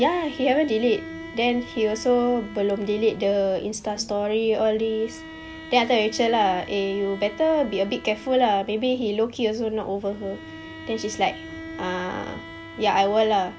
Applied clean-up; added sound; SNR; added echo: none; Bowed string instrument; 17 dB; none.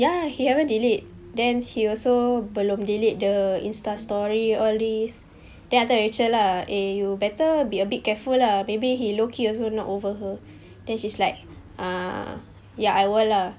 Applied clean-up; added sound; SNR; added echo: none; none; none; none.